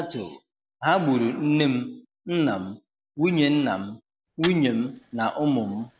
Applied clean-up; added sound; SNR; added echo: none; Fire; 19 dB; none.